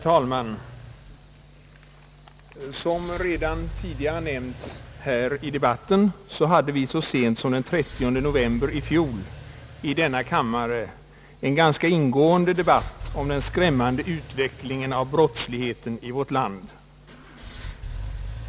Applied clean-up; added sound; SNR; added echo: none; Engine / Car; 14 dB; none.